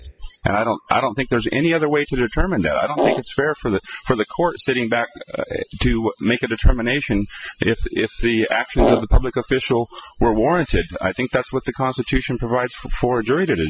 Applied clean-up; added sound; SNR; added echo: classical method spectral subtraction.